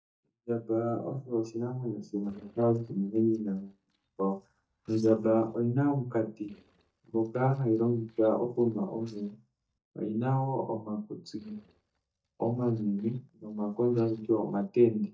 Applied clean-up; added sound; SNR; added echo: neural mask model DeepFilterNet 3.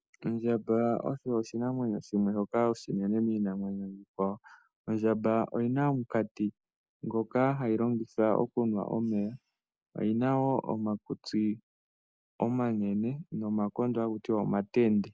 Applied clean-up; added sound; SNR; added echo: none; none; none; none.